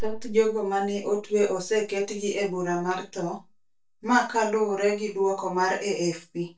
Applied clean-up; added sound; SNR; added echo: neural mask model DeepFilterNet 3.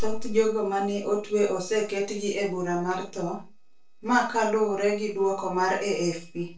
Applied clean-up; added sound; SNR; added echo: neural separator model SepFormer DNS4.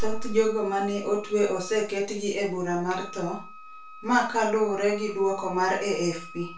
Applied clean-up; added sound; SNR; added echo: none; Wind instrument, woodwind instrument; 19 dB; reverberation time 0.3 s.